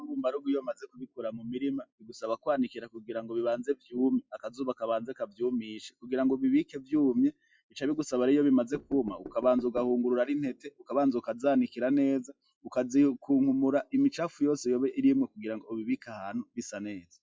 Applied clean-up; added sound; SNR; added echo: classical method log-MMSE.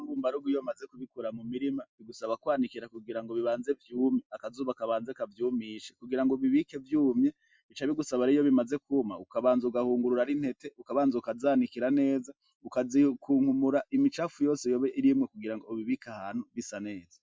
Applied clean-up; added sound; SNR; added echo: none; none; none; none.